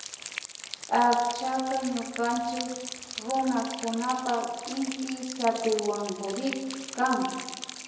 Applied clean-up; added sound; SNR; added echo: none; Rain; 10 dB; reverberation time 1.0 s.